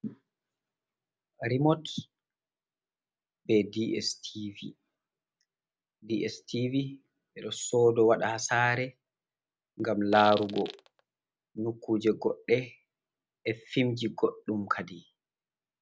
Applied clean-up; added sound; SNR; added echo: none; Fart; 11 dB; none.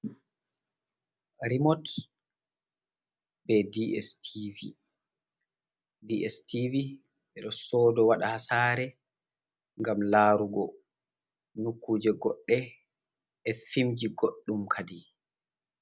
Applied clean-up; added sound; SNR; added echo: none; none; none; none.